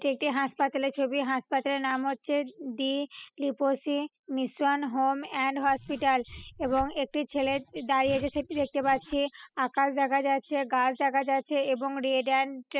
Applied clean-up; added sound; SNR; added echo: classical method spectral subtraction.